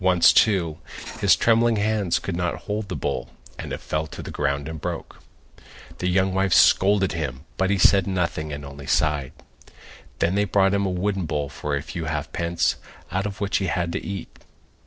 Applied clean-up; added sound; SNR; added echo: neural separator model SepFormer DNS4.